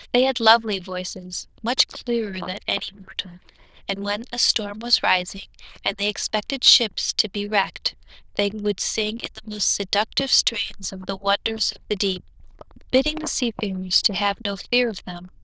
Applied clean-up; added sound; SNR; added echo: neural diffusion model UNIVERSE++.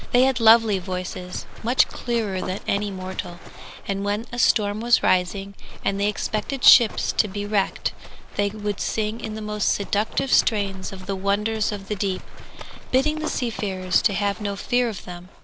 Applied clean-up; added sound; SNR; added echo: none; Livestock, farm animals, working animals; 8 dB; none.